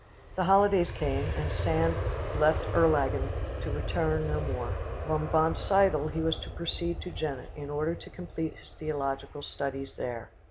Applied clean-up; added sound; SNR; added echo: none; Aircraft; 5 dB; none.